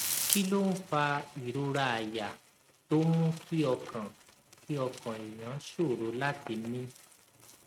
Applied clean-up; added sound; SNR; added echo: neural mask model RNNoise.